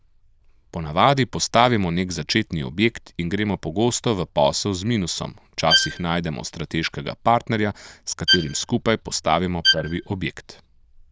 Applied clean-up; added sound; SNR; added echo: neural diffusion model UNIVERSE++.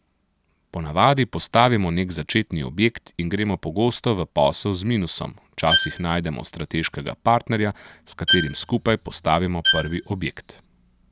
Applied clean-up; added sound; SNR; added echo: none; Bowed string instrument; 2 dB; none.